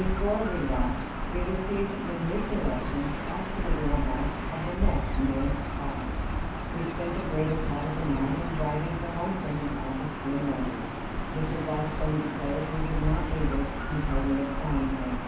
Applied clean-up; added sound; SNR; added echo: none; Gull, seagull / Ocean; -1 dB; reverberation time 0.9 s.